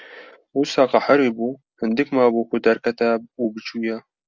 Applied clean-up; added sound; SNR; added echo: none; none; none; none.